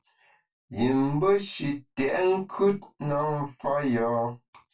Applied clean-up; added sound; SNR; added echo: none; none; none; reverberation time 0.2 s.